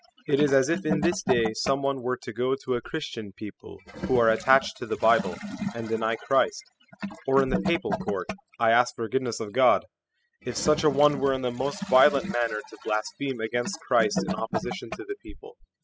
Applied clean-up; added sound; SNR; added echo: classical method spectral subtraction.